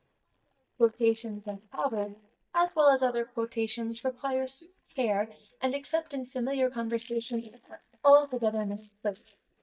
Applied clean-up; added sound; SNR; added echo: neural mask model DeepFilterNet 3.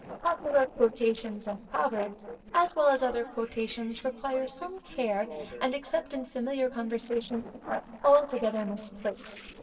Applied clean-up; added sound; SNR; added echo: neural separator model SepFormer DNS4.